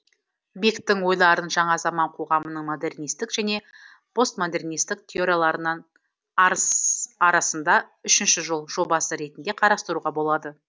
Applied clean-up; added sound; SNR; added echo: none; none; none; none.